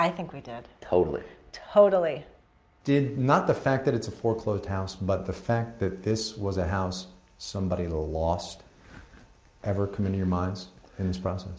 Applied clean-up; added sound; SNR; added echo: none; none; none; none.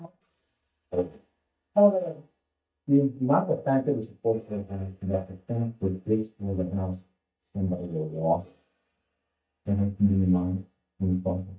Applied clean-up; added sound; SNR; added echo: neural mask model DeepFilterNet 3.